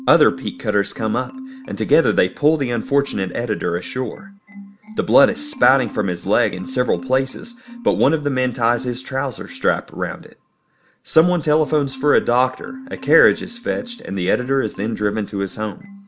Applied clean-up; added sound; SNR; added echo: none; Marimba, xylophone; 17 dB; none.